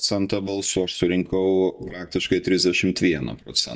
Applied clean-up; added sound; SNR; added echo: neural mask model DeepFilterNet 3.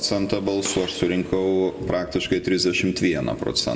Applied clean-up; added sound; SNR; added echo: none; Gunshot, gunfire; 18 dB; reverberation time 1.0 s.